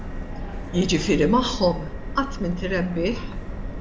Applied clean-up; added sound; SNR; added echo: none; Subway, metro, underground; 6 dB; none.